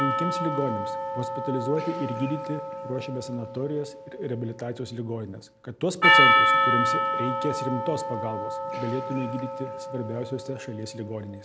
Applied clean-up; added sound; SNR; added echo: none; Percussion; -4 dB; none.